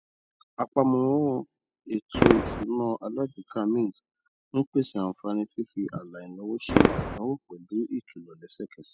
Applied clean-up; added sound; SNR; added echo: classical method spectral subtraction.